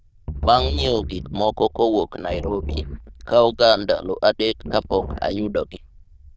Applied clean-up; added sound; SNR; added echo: neural diffusion model UNIVERSE++.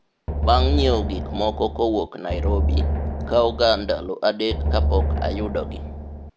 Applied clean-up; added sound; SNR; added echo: none; Drum; 0 dB; none.